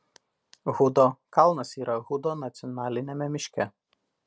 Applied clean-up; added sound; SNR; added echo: none; none; none; none.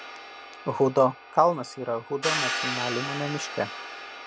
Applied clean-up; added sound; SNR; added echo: none; Hi-hat; 6 dB; none.